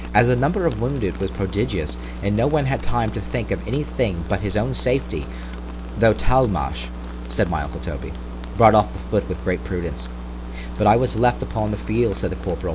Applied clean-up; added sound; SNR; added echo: none; Rain; 19 dB; none.